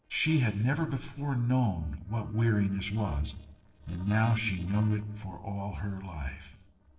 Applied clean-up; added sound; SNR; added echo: neural separator model SepFormer DNS4.